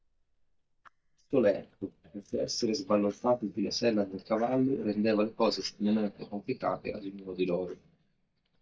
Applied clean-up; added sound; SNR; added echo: neural mask model DeepFilterNet 3.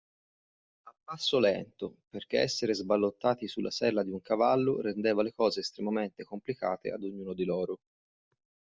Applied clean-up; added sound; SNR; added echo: none; none; none; none.